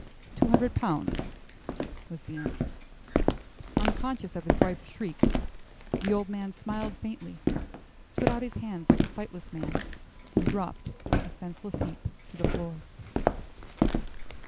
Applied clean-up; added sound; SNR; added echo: none; Walk, footsteps; -5 dB; none.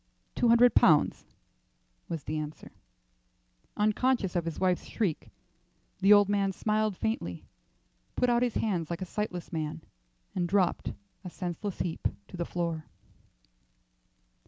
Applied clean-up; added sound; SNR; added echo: none; none; none; none.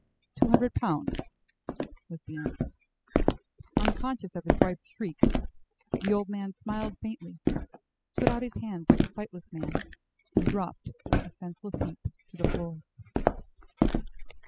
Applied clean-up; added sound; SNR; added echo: classical method spectral subtraction.